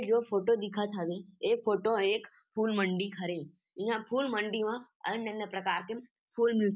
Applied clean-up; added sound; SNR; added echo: none; none; none; none.